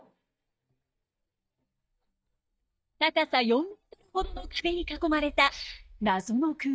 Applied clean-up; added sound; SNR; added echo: neural mask model DeepFilterNet 3.